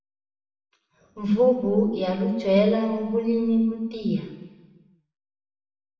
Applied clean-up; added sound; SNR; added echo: none; none; none; reverberation time 1.1 s.